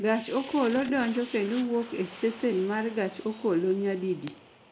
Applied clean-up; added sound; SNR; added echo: none; Fire; 18 dB; none.